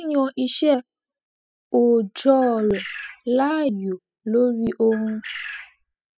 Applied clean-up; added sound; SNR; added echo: classical method spectral subtraction.